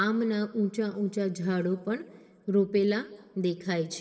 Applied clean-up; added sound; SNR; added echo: none; none; none; reverberation time 1.8 s.